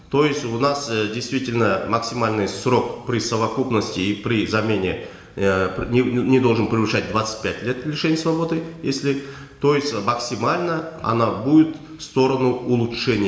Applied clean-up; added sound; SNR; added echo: none; none; none; reverberation time 1.0 s.